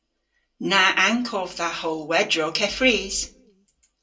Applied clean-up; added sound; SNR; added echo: none; none; none; reverberation time 0.2 s.